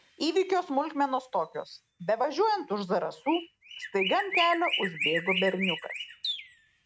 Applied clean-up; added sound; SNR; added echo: neural mask model RNNoise.